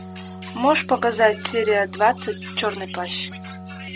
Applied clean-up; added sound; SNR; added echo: none; Keyboard (musical); 14 dB; none.